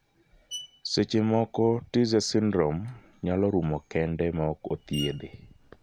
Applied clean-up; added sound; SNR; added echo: none; Screech; 20 dB; none.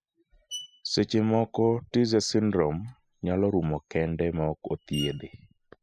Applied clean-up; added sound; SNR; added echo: classical method spectral subtraction.